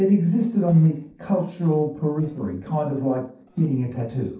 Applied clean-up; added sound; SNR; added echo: neural separator model SepFormer DNS4.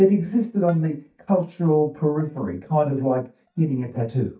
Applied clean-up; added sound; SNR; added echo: neural mask model DeepFilterNet 3.